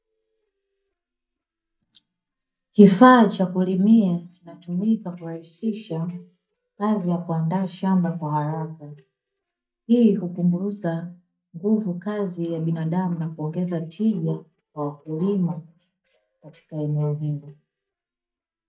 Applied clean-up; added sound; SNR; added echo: neural mask model DeepFilterNet 3.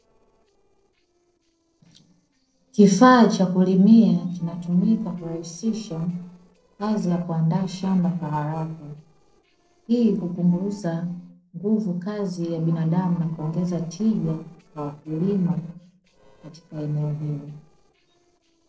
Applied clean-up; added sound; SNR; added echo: neural separator model SepFormer DNS4.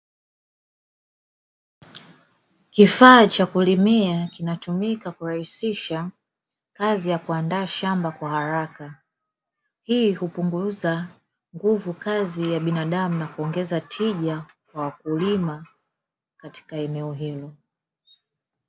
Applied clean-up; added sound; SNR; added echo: none; none; none; none.